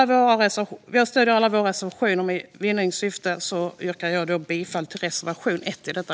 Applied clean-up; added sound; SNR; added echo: none; none; none; none.